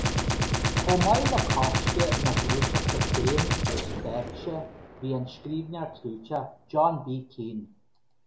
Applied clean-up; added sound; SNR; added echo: none; Gunshot, gunfire; -2 dB; none.